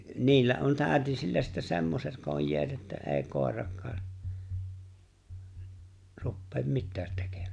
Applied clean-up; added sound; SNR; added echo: none; none; none; none.